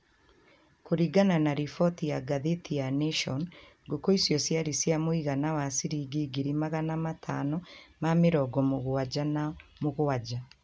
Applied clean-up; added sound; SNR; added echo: none; none; none; none.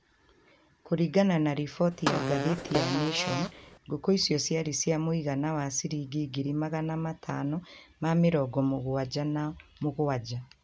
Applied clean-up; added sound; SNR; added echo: none; Fart; 3 dB; none.